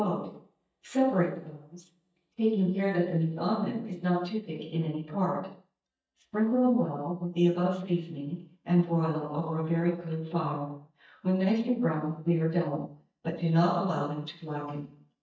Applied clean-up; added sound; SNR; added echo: neural mask model DeepFilterNet 3.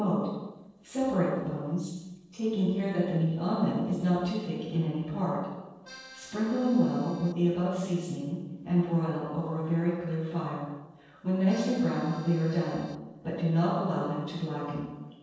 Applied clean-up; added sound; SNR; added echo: neural separator model SepFormer DNS4.